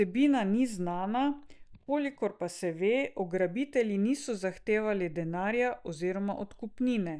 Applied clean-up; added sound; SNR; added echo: neural mask model DeepFilterNet 3.